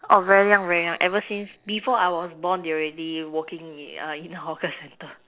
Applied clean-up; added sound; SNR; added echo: neural separator model SepFormer DNS4.